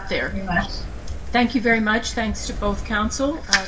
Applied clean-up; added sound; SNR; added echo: none; Fire; 10 dB; reverberation time 0.2 s.